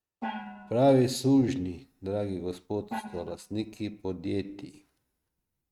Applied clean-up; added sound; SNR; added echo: neural mask model RNNoise.